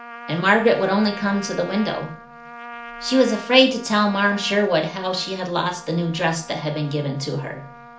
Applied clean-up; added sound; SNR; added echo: none; Trumpet; 16 dB; reverberation time 0.4 s.